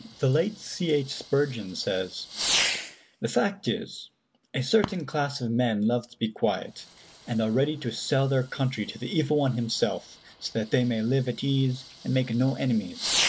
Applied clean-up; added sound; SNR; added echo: none; Fireworks; 9 dB; none.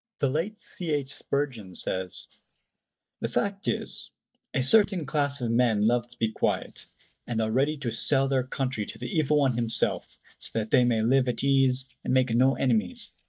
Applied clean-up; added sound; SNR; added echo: neural mask model DeepFilterNet 3.